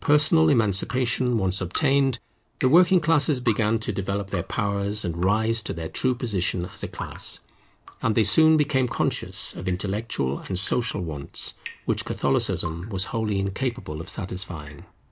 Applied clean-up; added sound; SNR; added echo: none; Drip; 20 dB; none.